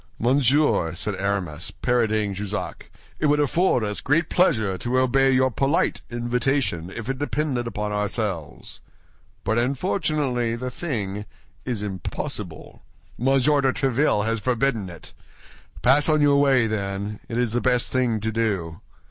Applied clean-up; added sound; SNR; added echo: none; none; none; none.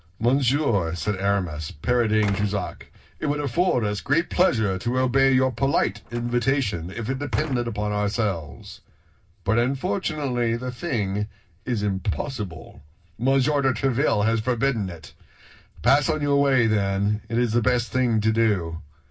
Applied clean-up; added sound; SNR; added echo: none; Slam; 18 dB; reverberation time 0.4 s.